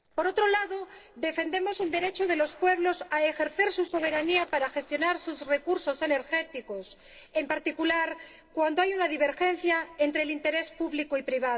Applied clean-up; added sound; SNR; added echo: neural separator model SepFormer DNS4.